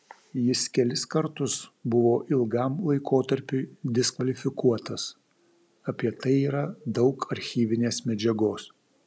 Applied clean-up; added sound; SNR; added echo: none; none; none; none.